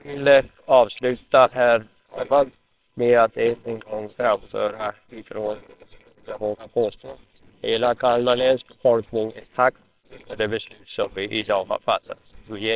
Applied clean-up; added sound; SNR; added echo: neural separator model SepFormer WHAMR!.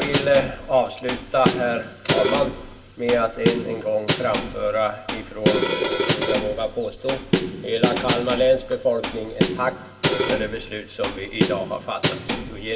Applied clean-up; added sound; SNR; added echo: none; Snare drum; 1 dB; reverberation time 0.2 s.